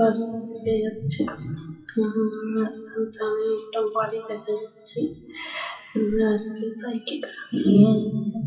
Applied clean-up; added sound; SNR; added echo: classical method WPE with log-MMSE.